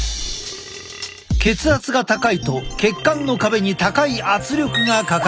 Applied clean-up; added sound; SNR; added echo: none; Burping, eructation; 16 dB; none.